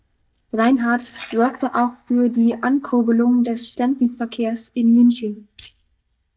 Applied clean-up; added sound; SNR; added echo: neural mask model DeepFilterNet 3.